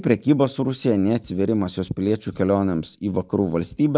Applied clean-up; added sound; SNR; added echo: none; none; none; none.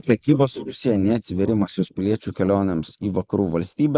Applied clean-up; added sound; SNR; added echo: neural mask model Resemble Enhance denoiser.